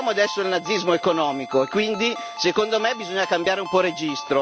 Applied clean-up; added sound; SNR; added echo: none; Ringtone; 12 dB; none.